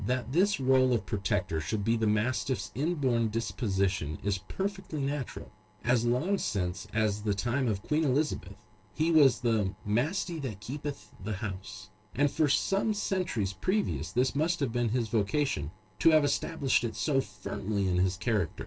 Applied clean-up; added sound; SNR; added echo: neural separator model SepFormer DNS4.